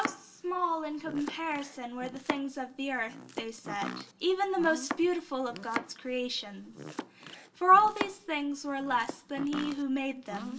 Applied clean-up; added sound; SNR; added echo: none; Domestic sounds, home sounds; 11 dB; reverberation time 0.2 s.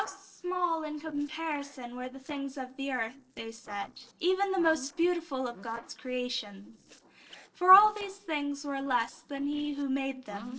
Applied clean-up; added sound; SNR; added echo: neural separator model SepFormer DNS4.